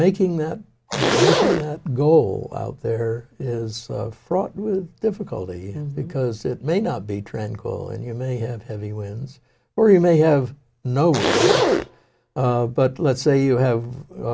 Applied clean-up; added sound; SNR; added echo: none; Zipper (clothing); 0 dB; none.